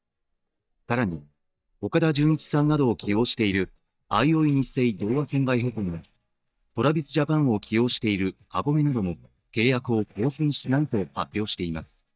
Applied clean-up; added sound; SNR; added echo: neural mask model DeepFilterNet 3.